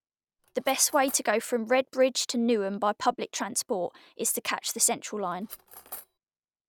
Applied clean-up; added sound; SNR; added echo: none; Cutlery, silverware; 17 dB; none.